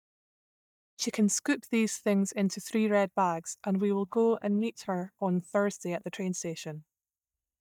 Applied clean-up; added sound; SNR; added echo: neural mask model DeepFilterNet 3.